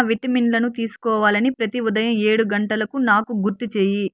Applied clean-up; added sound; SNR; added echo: none; none; none; none.